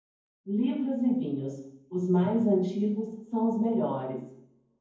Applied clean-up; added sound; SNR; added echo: none; none; none; reverberation time 0.9 s.